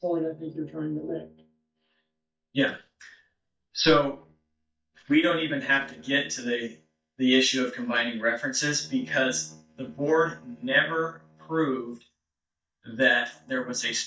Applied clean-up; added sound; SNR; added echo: neural mask model DeepFilterNet 3.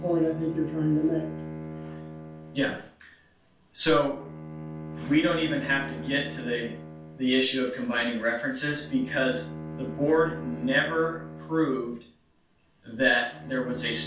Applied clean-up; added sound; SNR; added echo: none; Bowed string instrument; 11 dB; reverberation time 0.3 s.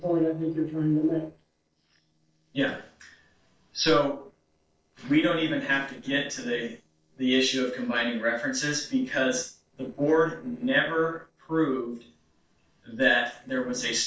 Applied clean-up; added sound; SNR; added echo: neural separator model SepFormer DNS4.